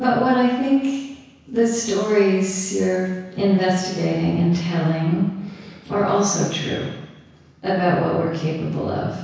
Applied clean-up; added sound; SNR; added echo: none; none; none; reverberation time 1.1 s.